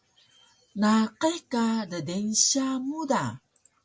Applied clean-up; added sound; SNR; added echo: none; none; none; none.